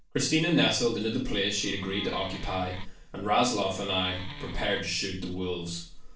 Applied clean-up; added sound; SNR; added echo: none; Wood; 16 dB; reverberation time 0.4 s.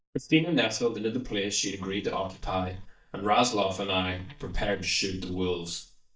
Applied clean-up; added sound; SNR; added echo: neural mask model DeepFilterNet 3.